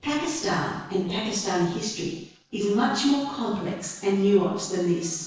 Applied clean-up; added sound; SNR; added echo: neural separator model SepFormer DNS4.